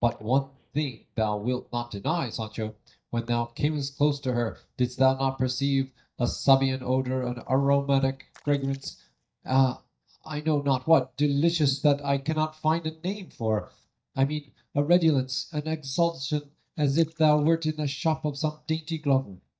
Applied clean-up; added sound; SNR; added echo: neural mask model DeepFilterNet 3.